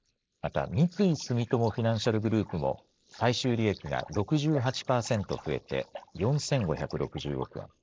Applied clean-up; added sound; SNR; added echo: neural mask model Resemble Enhance denoiser.